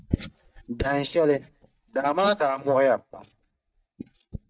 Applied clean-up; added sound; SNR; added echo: neural mask model DeepFilterNet 3.